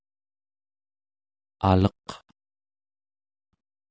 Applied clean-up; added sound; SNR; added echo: none; none; none; none.